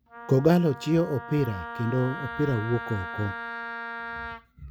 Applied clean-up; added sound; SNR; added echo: none; Wind instrument, woodwind instrument; 10 dB; none.